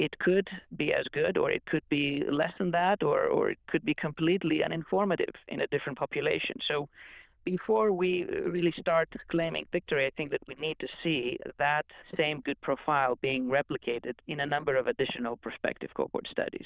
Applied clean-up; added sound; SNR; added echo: neural diffusion model UNIVERSE++.